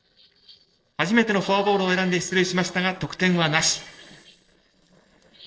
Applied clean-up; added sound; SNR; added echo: neural separator model SepFormer DNS4.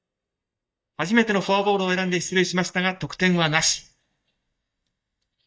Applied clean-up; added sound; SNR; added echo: neural mask model DeepFilterNet 3.